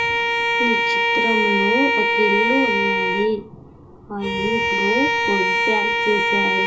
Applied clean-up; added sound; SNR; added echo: none; Bowed string instrument; -4 dB; reverberation time 0.2 s.